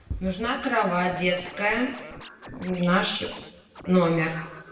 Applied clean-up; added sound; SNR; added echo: none; Scratching (performance technique); 17 dB; reverberation time 1.0 s.